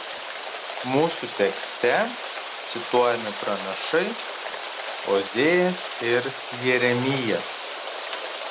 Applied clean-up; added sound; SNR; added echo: none; Rain; 7 dB; none.